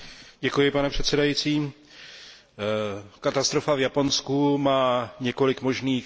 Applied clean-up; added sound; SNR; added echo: none; none; none; none.